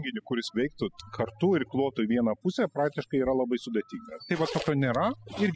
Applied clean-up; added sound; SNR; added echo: classical method spectral subtraction.